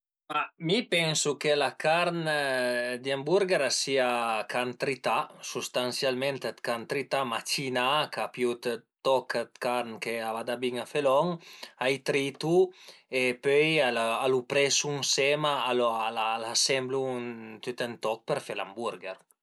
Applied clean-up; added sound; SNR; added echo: none; none; none; none.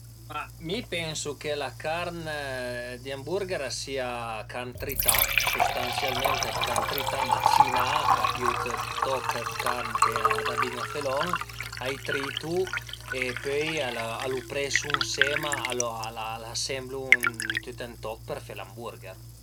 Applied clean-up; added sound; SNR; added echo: none; Liquid; -4 dB; none.